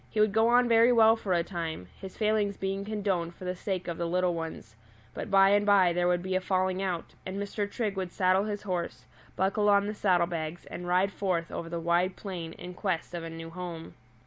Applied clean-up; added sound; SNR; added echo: none; none; none; none.